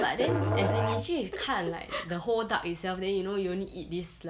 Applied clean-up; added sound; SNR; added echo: none; Musical instrument; 2 dB; none.